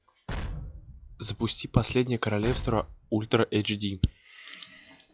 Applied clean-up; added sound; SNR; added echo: classical method log-MMSE.